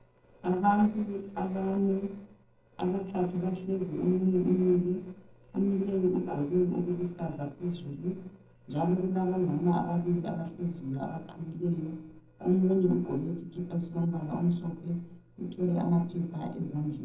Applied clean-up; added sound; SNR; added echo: neural separator model SepFormer DNS4.